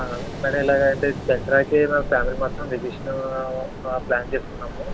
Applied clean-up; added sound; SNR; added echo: none; Ocean; 8 dB; none.